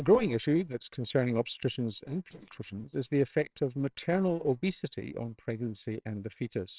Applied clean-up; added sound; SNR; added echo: neural separator model SepFormer WHAMR!.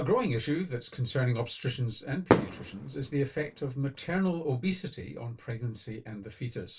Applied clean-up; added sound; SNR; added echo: none; Fireworks; 2 dB; reverberation time 0.2 s.